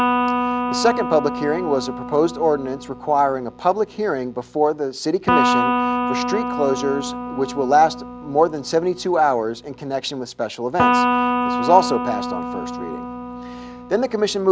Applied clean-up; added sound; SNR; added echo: none; Electric guitar; 3 dB; none.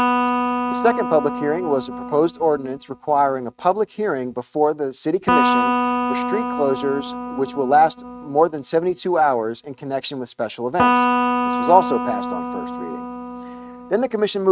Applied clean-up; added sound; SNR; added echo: neural mask model RNNoise.